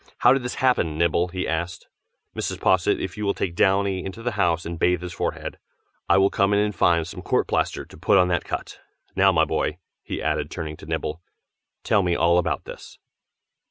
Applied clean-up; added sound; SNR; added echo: none; none; none; none.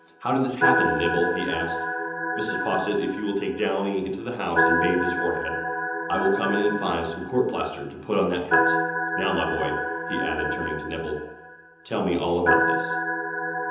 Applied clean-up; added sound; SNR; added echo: none; Organ; 0 dB; reverberation time 0.9 s.